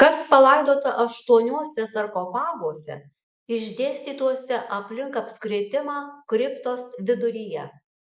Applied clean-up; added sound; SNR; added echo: none; none; none; none.